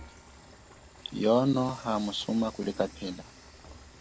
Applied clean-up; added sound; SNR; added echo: none; Frying (food) / Dishes, pots, and pans; 19 dB; none.